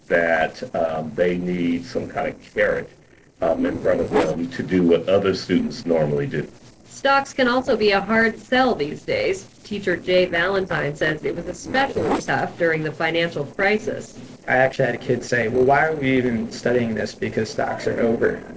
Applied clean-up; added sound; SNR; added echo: neural separator model SepFormer DNS4.